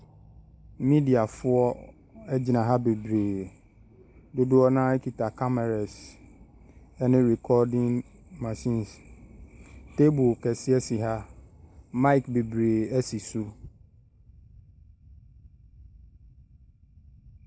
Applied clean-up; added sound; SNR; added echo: none; none; none; none.